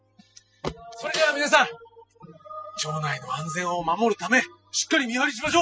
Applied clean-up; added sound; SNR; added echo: classical method spectral subtraction.